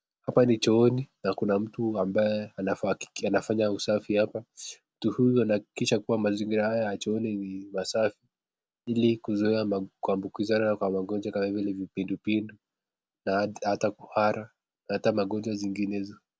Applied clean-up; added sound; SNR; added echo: none; none; none; none.